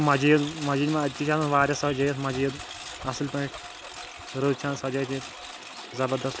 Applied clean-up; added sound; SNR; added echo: none; Engine; 13 dB; none.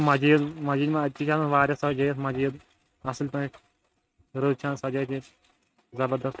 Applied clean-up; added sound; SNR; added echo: neural mask model RNNoise.